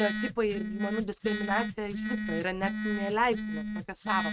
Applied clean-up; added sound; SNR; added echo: neural mask model RNNoise.